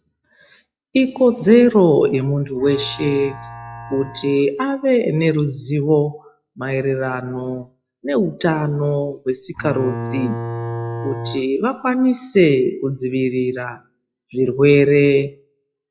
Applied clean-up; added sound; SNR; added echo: classical method log-MMSE.